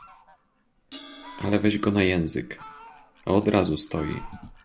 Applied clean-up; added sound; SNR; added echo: none; Crash cymbal + Fowl; 18 dB; none.